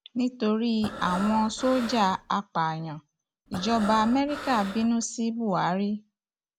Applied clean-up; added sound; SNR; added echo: none; Breathing; 11 dB; none.